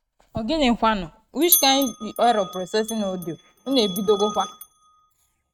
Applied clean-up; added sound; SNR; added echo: neural mask model RNNoise.